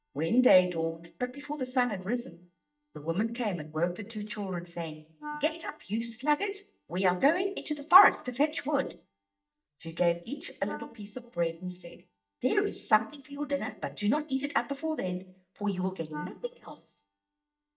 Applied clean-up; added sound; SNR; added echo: neural mask model DeepFilterNet 3.